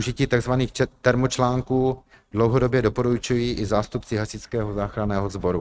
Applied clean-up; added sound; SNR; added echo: neural mask model RNNoise.